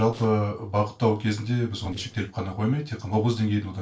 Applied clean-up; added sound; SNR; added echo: neural separator model SepFormer DNS4.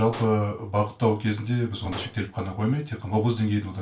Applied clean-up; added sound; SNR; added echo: none; Explosion; 20 dB; reverberation time 0.3 s.